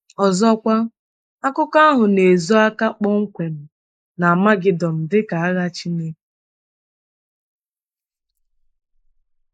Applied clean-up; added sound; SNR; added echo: neural mask model Resemble Enhance denoiser.